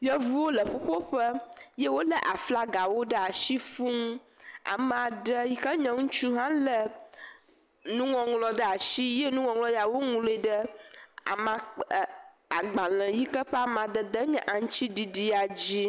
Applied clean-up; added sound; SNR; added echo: none; none; none; none.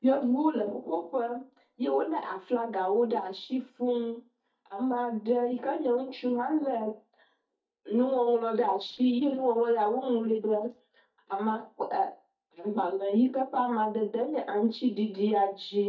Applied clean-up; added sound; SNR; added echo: neural mask model DeepFilterNet 3.